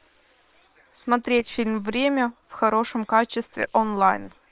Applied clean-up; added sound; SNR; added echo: neural separator model SepFormer WHAM!.